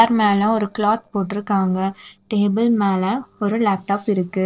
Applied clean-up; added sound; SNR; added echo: neural separator model SepFormer DNS4.